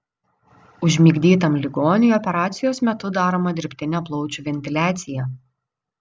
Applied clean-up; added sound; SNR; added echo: none; none; none; none.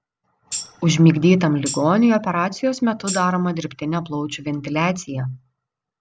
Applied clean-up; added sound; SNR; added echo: none; Tambourine; 13 dB; none.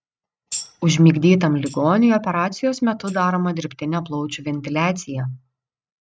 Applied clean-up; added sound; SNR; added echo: neural mask model RNNoise.